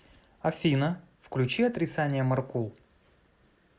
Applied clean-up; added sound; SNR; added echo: none; none; none; none.